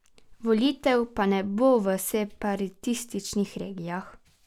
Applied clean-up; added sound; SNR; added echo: none; none; none; none.